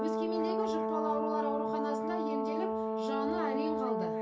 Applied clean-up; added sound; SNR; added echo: none; Brass instrument; -5 dB; reverberation time 0.2 s.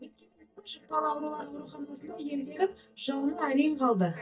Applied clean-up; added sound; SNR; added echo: neural mask model DeepFilterNet 3.